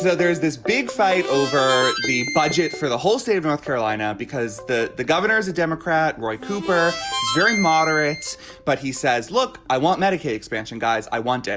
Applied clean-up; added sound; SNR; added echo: none; Harmonica; 6 dB; none.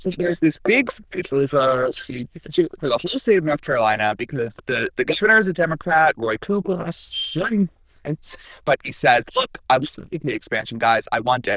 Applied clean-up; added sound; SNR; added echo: neural diffusion model UNIVERSE++.